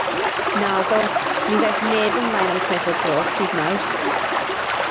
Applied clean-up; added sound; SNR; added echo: none; Stream; -3 dB; none.